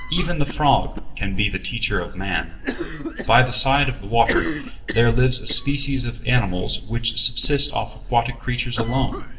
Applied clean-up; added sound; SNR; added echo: none; Cough; 14 dB; reverberation time 1.0 s.